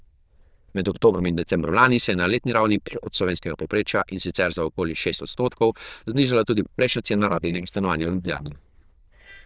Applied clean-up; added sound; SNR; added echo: neural diffusion model UNIVERSE++.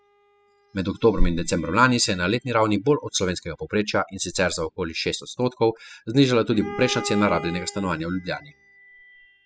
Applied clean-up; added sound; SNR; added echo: classical method spectral subtraction.